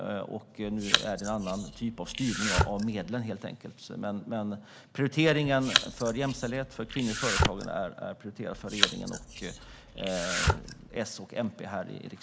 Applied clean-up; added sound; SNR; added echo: none; Clapping + Domestic sounds, home sounds; -1 dB; none.